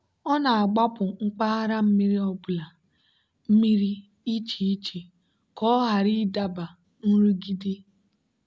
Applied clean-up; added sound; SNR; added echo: none; none; none; none.